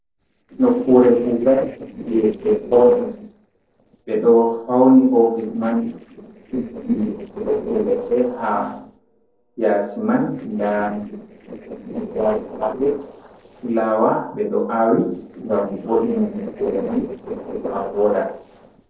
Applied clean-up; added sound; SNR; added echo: neural separator model SepFormer DNS4.